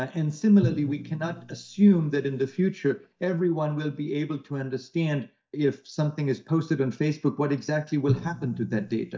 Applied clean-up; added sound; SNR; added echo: neural mask model DeepFilterNet 3.